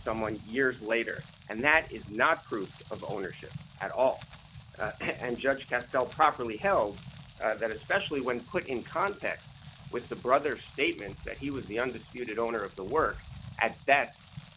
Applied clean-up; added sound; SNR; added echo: none; Rain; 15 dB; none.